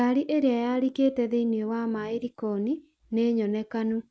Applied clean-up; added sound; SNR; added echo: none; none; none; none.